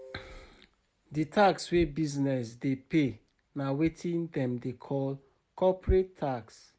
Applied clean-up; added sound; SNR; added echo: none; none; none; none.